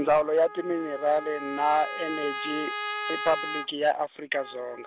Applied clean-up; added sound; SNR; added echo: none; Trumpet; 8 dB; none.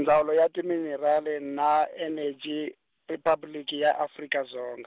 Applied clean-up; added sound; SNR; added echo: none; none; none; none.